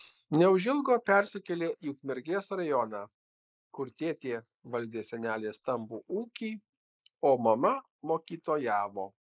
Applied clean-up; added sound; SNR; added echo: neural mask model Resemble Enhance denoiser.